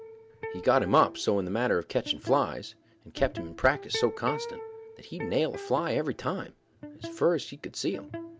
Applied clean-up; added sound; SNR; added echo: none; Electric guitar; 12 dB; none.